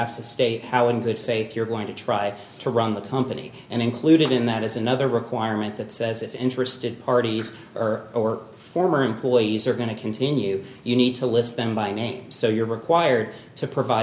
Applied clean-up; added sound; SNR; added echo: none; none; none; none.